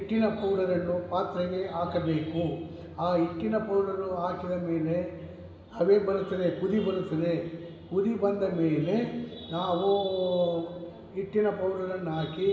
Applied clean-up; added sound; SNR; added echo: none; Wind instrument, woodwind instrument; 17 dB; reverberation time 2.1 s.